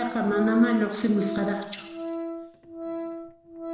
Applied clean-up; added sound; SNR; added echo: none; Organ; 8 dB; reverberation time 1.0 s.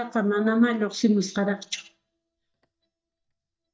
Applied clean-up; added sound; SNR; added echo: neural mask model DeepFilterNet 3.